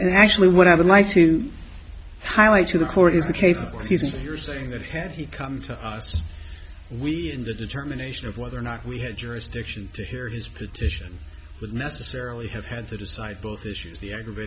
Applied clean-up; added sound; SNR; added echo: none; none; none; none.